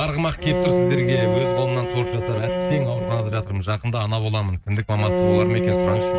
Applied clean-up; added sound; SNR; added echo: neural mask model RNNoise.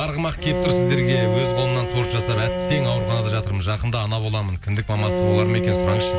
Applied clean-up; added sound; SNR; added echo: none; Bowed string instrument; 2 dB; none.